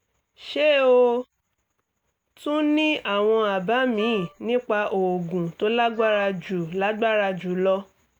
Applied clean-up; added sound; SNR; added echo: none; Wind instrument, woodwind instrument; 17 dB; none.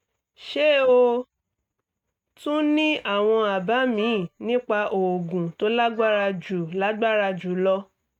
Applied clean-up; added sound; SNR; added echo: neural mask model RNNoise.